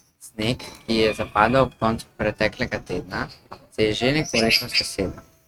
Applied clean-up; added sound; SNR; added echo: neural mask model RNNoise.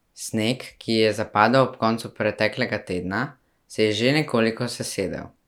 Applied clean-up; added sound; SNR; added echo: none; none; none; none.